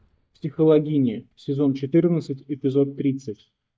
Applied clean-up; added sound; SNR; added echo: neural mask model DeepFilterNet 3.